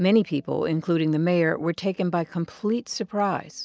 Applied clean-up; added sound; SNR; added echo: none; none; none; none.